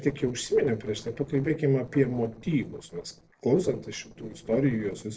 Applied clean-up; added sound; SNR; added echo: neural separator model SepFormer DNS4.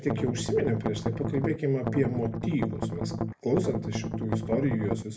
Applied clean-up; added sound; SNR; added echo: none; Strum; 2 dB; reverberation time 0.3 s.